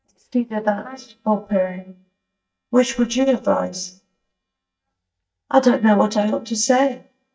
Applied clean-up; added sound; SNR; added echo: neural mask model DeepFilterNet 3.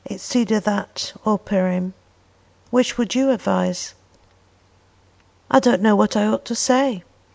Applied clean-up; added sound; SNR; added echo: none; none; none; none.